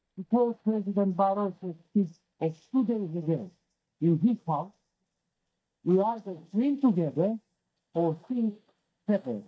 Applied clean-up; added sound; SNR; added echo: neural mask model DeepFilterNet 3.